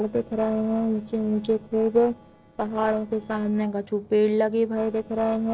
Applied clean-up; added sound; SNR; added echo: neural separator model SepFormer DNS4.